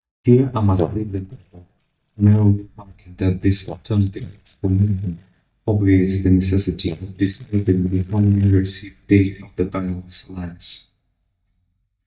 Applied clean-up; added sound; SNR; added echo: neural mask model DeepFilterNet 3.